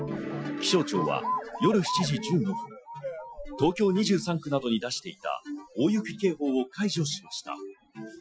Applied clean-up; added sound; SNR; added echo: classical method Wiener filter.